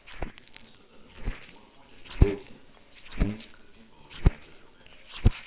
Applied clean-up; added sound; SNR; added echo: neural separator model SepFormer WHAMR!.